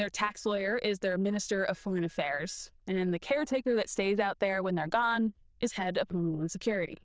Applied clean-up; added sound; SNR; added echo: neural diffusion model UNIVERSE++.